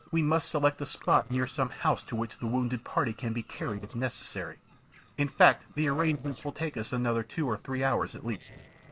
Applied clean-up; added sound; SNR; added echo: neural separator model SepFormer DNS4.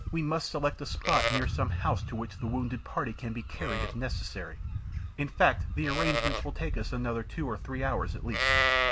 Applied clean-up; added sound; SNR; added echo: none; Livestock, farm animals, working animals; -1 dB; none.